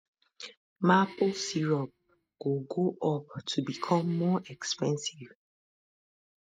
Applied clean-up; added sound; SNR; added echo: neural mask model RNNoise.